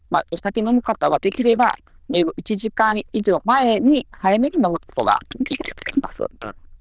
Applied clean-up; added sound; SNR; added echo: neural diffusion model UNIVERSE++.